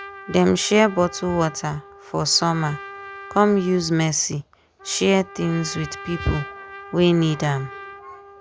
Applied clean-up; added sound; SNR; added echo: none; Trumpet; 16 dB; none.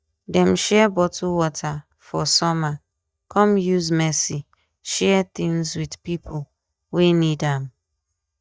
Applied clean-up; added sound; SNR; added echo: neural mask model DeepFilterNet 3.